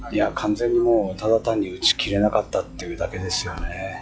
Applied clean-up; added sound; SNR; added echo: classical method log-MMSE.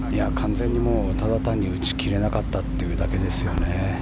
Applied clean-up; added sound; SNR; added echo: none; Keyboard (musical); 9 dB; none.